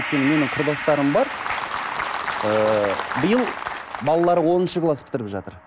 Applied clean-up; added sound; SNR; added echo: none; Gong; 12 dB; none.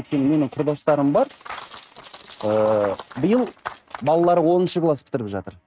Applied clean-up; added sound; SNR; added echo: neural mask model RNNoise.